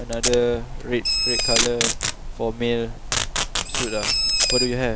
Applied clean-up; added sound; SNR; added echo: none; Packing tape, duct tape + Bird; -2 dB; none.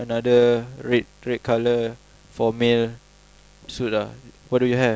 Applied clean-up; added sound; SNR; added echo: none; none; none; none.